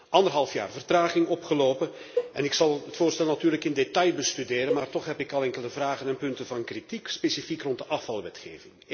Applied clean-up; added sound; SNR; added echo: none; Cowbell; 8 dB; none.